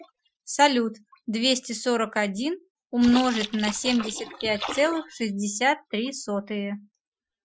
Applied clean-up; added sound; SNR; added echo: classical method Wiener filter.